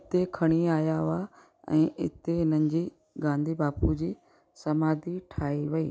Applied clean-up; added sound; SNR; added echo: none; none; none; none.